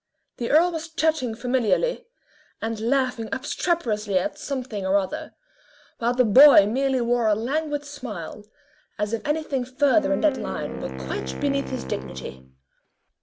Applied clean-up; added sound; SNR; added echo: none; Wind instrument, woodwind instrument; 10 dB; none.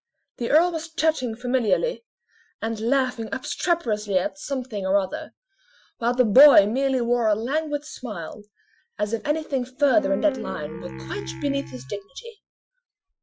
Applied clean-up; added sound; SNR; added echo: classical method Wiener filter.